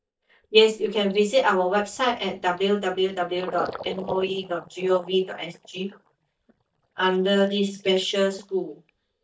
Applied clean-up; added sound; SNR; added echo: neural mask model DeepFilterNet 3.